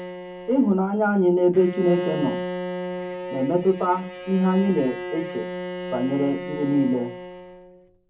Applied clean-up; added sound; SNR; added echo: none; Bowed string instrument; 9 dB; reverberation time 0.3 s.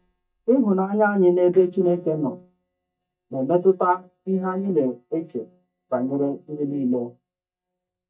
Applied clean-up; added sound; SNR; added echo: neural mask model DeepFilterNet 3.